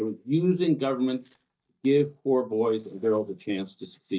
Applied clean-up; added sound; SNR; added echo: neural mask model DeepFilterNet 3.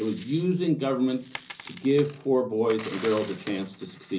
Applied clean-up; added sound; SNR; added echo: none; Coin (dropping); 17 dB; reverberation time 0.5 s.